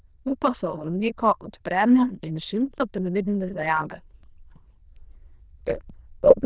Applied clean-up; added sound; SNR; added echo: neural diffusion model UNIVERSE++.